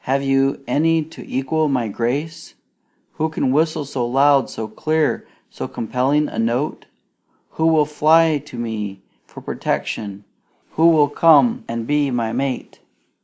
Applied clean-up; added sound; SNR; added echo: none; none; none; none.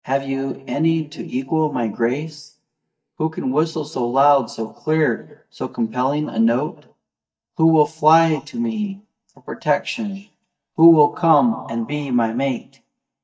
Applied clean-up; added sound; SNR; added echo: neural mask model DeepFilterNet 3.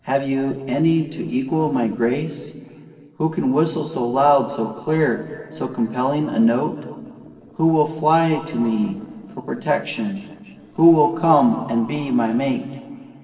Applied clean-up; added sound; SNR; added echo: neural separator model SepFormer DNS4.